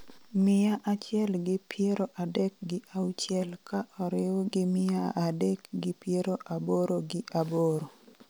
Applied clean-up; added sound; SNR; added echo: none; none; none; none.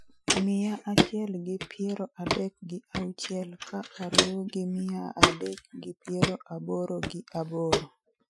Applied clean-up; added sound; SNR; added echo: classical method Wiener filter.